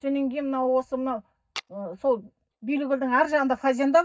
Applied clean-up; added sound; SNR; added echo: neural mask model DeepFilterNet 3.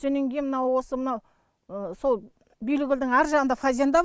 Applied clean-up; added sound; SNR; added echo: none; none; none; none.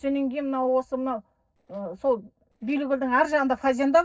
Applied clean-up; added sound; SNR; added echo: neural separator model SepFormer DNS4.